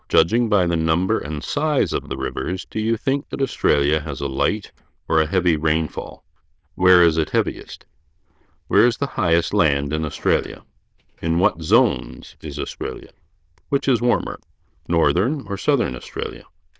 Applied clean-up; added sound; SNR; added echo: neural diffusion model UNIVERSE++.